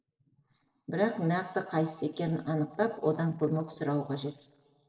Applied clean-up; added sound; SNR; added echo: neural separator model SepFormer DNS4.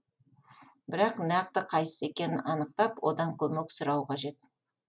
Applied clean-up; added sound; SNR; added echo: none; none; none; none.